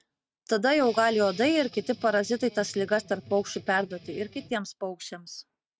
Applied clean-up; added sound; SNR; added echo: neural mask model RNNoise.